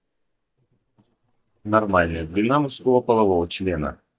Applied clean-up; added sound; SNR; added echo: neural mask model DeepFilterNet 3.